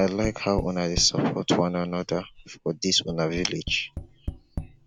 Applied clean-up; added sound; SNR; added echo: none; Tap; 11 dB; none.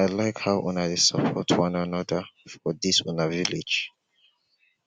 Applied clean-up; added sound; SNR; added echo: none; none; none; none.